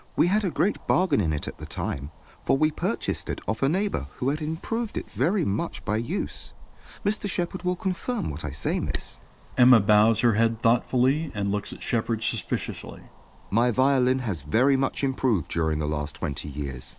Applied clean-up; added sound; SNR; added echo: neural mask model Resemble Enhance denoiser.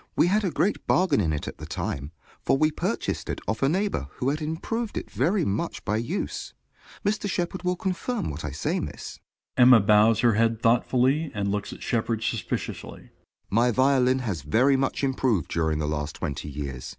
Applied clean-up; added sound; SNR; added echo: none; none; none; none.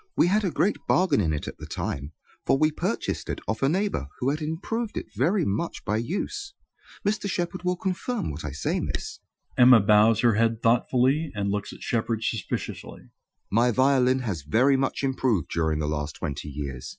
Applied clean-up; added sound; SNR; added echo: classical method Wiener filter.